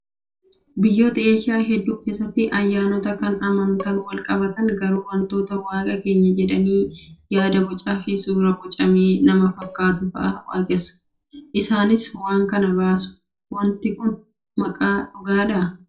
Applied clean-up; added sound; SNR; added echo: neural separator model SepFormer DNS4.